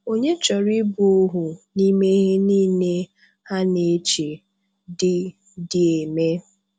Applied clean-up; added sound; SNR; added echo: none; none; none; none.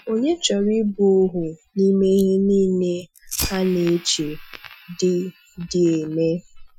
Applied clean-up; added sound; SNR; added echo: classical method Wiener filter.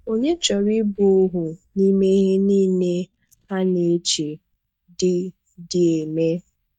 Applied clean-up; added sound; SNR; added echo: neural mask model DeepFilterNet 3.